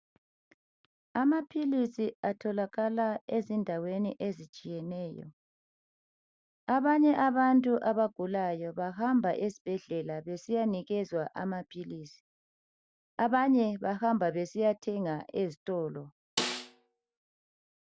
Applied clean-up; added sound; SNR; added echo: none; Snare drum; 6 dB; none.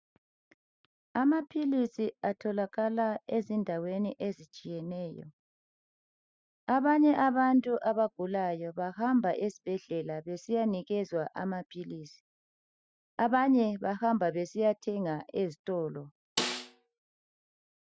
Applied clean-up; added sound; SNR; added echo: classical method spectral subtraction.